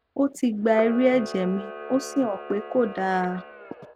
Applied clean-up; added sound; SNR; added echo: none; Camera; 14 dB; none.